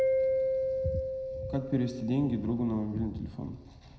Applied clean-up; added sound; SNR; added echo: none; Mallet percussion; 0 dB; reverberation time 0.7 s.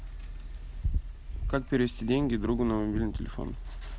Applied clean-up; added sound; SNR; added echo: none; none; none; none.